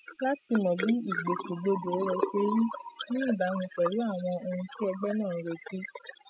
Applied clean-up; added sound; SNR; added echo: classical method spectral subtraction.